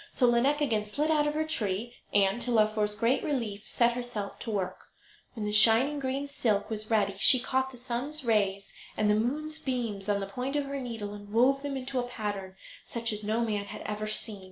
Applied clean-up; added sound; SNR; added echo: none; none; none; none.